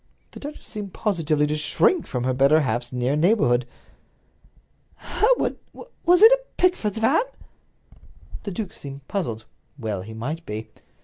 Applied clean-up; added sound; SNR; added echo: none; none; none; none.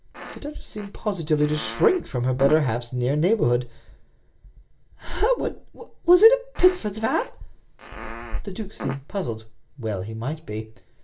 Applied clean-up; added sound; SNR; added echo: none; Fart; 14 dB; reverberation time 0.2 s.